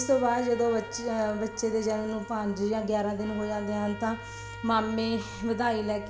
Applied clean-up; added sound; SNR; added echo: none; Trumpet; 16 dB; none.